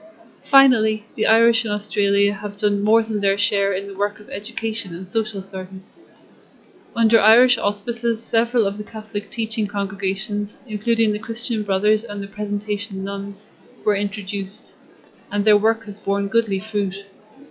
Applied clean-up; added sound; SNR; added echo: classical method log-MMSE.